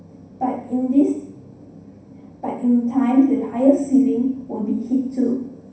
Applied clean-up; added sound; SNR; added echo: none; none; none; reverberation time 0.6 s.